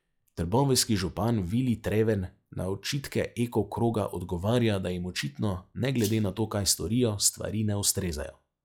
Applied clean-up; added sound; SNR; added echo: classical method log-MMSE.